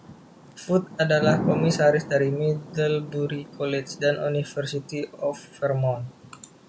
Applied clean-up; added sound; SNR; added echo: none; Thunder / Rain; 9 dB; none.